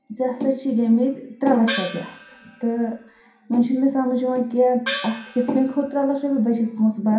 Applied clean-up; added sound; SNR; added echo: none; Gong; 11 dB; reverberation time 0.5 s.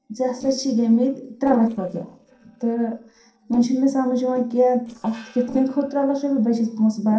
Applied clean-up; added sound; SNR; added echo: neural separator model SepFormer DNS4.